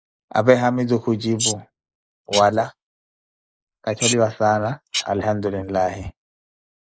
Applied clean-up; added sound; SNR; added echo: neural mask model Resemble Enhance denoiser.